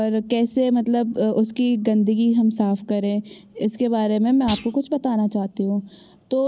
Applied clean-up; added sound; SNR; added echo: none; Thump, thud; 17 dB; none.